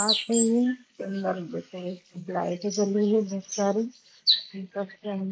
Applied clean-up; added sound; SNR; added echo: neural mask model Resemble Enhance denoiser.